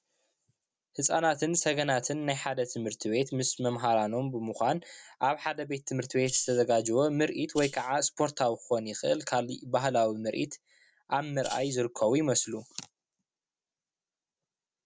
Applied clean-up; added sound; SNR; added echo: none; Rattle (instrument); 13 dB; none.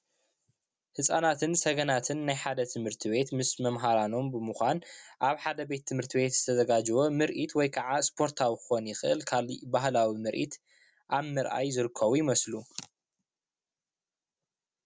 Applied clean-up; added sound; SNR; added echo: none; none; none; none.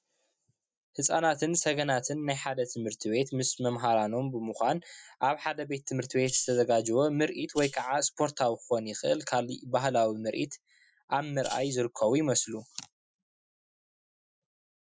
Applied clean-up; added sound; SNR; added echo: classical method Wiener filter.